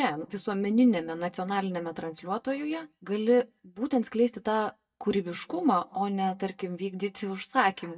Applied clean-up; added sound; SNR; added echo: neural mask model DeepFilterNet 3.